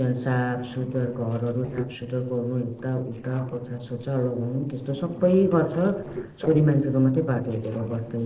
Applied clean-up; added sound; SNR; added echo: neural separator model SepFormer DNS4.